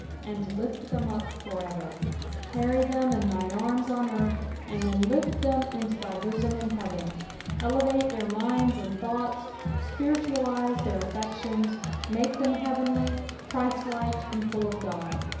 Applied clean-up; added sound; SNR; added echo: none; Crowd; 6 dB; reverberation time 1.0 s.